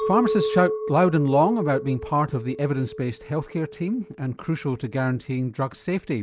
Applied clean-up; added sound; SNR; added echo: none; Chink, clink; 8 dB; none.